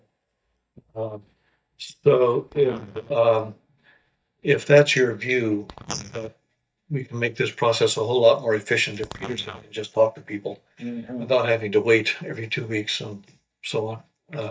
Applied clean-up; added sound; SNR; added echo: neural mask model DeepFilterNet 3.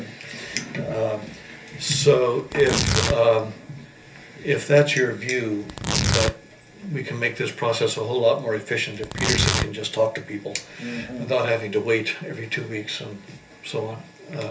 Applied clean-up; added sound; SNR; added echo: none; Tearing; 3 dB; reverberation time 0.3 s.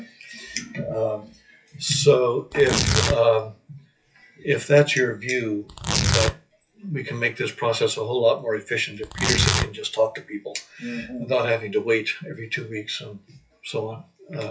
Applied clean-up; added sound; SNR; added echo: classical method WPE with log-MMSE.